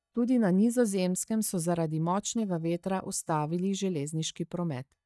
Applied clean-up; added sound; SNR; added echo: neural mask model DeepFilterNet 3.